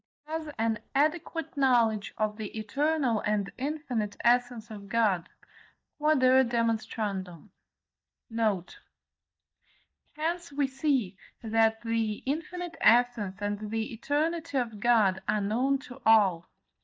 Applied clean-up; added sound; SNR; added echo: neural mask model DeepFilterNet 3.